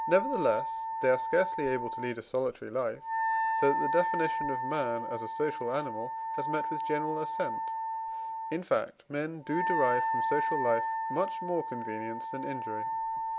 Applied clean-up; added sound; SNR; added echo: none; Wind instrument, woodwind instrument; 1 dB; none.